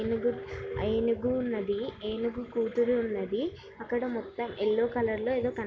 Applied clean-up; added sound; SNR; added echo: none; none; none; none.